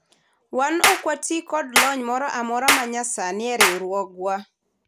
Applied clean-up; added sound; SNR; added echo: none; Clapping; -1 dB; none.